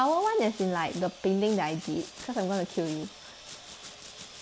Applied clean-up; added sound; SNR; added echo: none; Domestic sounds, home sounds + Sawing; 16 dB; none.